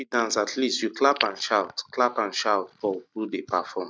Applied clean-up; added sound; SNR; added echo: neural mask model DeepFilterNet 3.